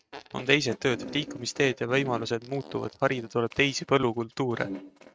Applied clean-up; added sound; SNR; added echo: neural mask model RNNoise.